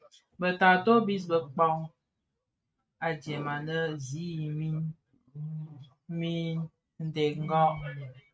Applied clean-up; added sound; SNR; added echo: neural mask model RNNoise.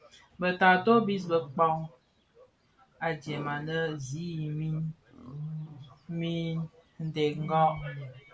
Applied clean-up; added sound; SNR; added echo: none; Wild animals; 14 dB; none.